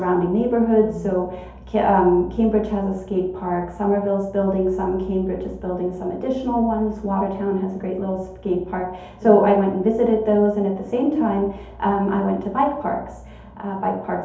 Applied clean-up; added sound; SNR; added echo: none; none; none; reverberation time 2.2 s.